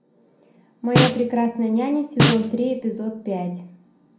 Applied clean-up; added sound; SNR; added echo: none; Snare drum; -1 dB; reverberation time 0.5 s.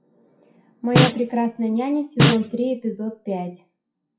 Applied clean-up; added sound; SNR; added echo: classical method WPE with log-MMSE.